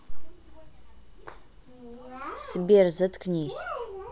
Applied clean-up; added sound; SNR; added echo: none; none; none; none.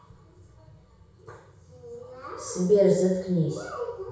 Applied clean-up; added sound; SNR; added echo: none; none; none; reverberation time 0.6 s.